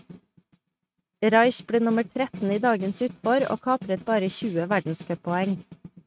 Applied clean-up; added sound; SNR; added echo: neural mask model RNNoise.